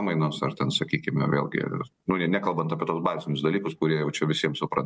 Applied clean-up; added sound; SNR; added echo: none; none; none; none.